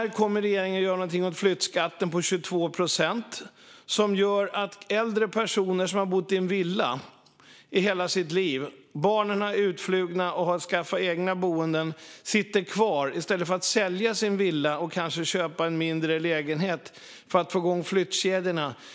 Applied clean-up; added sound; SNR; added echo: none; none; none; none.